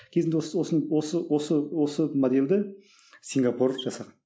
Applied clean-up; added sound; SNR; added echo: none; none; none; none.